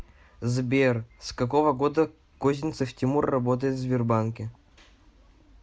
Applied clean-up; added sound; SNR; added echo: none; none; none; none.